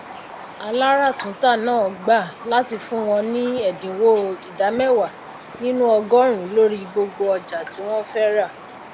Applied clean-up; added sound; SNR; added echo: none; Raindrop; 17 dB; none.